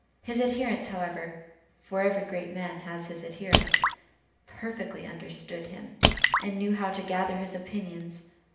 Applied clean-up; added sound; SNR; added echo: none; Drip / Splash, splatter; -5 dB; reverberation time 0.8 s.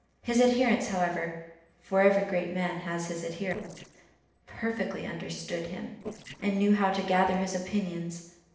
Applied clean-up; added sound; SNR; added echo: neural separator model SepFormer DNS4.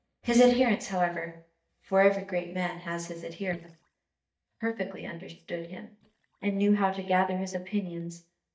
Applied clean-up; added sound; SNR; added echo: neural mask model DeepFilterNet 3.